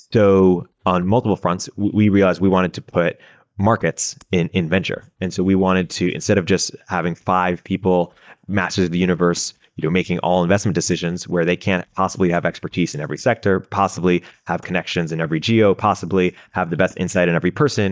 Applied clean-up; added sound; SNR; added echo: neural mask model DeepFilterNet 3.